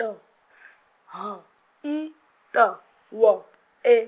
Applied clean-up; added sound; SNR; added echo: none; none; none; none.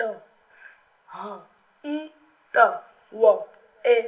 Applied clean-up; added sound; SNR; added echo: none; none; none; reverberation time 0.6 s.